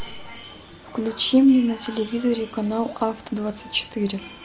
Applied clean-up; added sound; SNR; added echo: none; none; none; none.